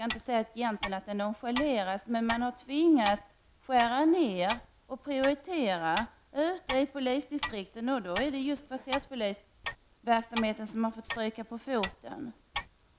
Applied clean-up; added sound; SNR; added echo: none; Clock; 10 dB; none.